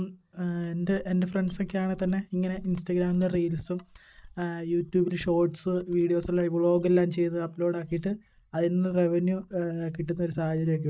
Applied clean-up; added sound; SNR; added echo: neural mask model DeepFilterNet 3.